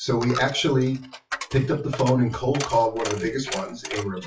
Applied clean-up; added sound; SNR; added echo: classical method WPE with log-MMSE.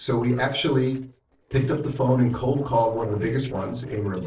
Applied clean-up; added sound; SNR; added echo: neural separator model SepFormer DNS4.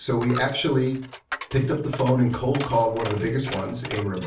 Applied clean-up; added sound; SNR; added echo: none; Coin (dropping); 13 dB; reverberation time 0.3 s.